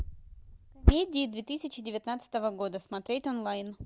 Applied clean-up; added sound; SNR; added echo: none; none; none; none.